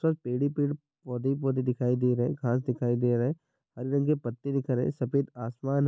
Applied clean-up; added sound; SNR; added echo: none; none; none; none.